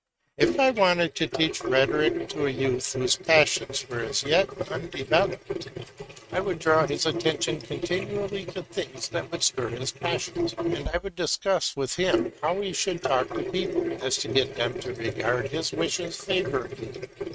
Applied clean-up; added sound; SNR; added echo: neural mask model RNNoise.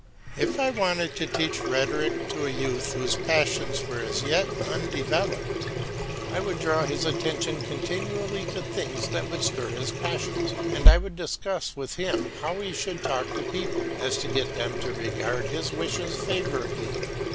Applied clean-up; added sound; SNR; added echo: none; Sink (filling or washing) / Water tap, faucet; -2 dB; none.